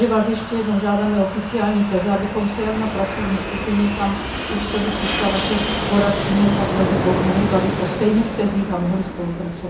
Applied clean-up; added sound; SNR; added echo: none; Fixed-wing aircraft, airplane; 5 dB; reverberation time 0.5 s.